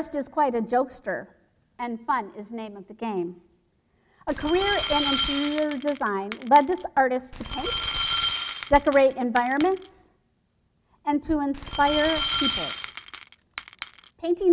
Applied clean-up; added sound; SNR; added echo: none; Glass; 5 dB; none.